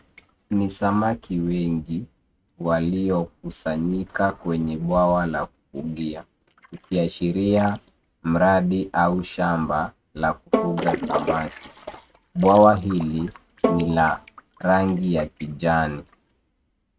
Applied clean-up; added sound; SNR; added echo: neural mask model RNNoise.